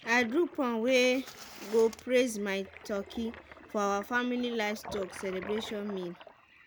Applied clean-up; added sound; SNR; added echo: none; Toilet flush; 17 dB; none.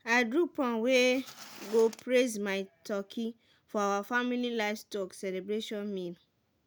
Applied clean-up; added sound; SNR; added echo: none; none; none; none.